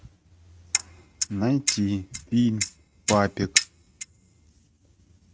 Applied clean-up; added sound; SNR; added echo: neural mask model RNNoise.